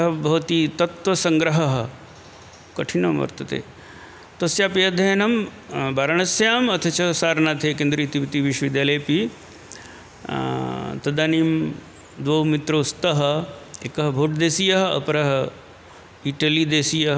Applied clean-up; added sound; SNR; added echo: none; none; none; none.